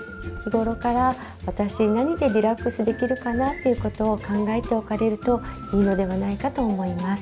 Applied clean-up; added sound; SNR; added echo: none; Drum / Drum kit; 17 dB; none.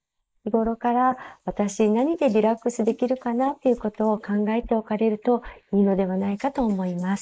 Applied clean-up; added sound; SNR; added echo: neural mask model Resemble Enhance denoiser.